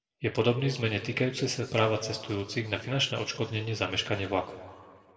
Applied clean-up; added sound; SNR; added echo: none; none; none; reverberation time 1.5 s.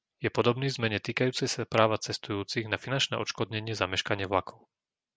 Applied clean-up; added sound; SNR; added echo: none; none; none; none.